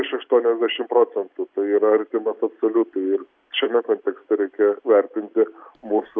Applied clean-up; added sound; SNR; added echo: none; none; none; none.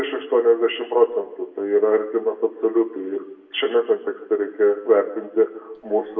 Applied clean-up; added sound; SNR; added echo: none; none; none; reverberation time 0.9 s.